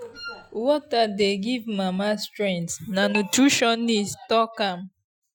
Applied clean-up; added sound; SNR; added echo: classical method Wiener filter.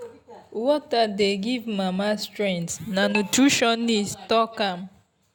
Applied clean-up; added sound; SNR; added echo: none; none; none; none.